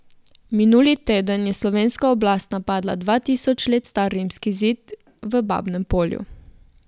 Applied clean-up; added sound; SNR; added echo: none; none; none; none.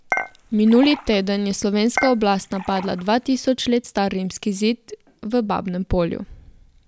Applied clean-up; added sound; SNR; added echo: none; Dishes, pots, and pans / Chink, clink; 10 dB; none.